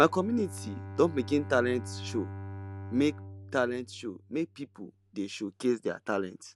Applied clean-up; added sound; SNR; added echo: none; Bowed string instrument; 12 dB; none.